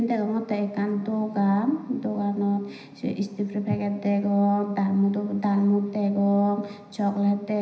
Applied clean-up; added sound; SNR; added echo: none; none; none; reverberation time 0.9 s.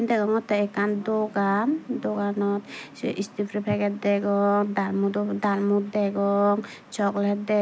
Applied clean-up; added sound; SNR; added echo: none; none; none; none.